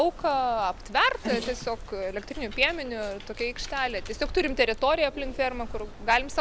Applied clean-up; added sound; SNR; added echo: none; Dog + Bird; 10 dB; none.